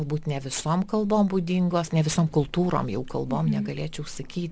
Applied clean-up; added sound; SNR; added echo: none; Livestock, farm animals, working animals; 16 dB; none.